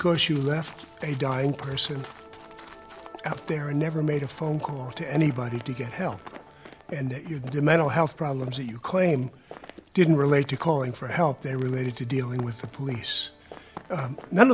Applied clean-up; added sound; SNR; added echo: none; Run + Musical instrument; 19 dB; none.